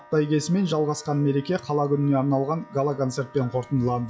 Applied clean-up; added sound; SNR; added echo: classical method log-MMSE.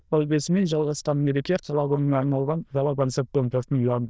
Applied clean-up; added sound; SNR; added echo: neural diffusion model UNIVERSE++.